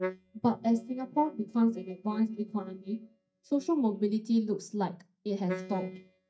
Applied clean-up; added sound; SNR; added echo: neural mask model DeepFilterNet 3.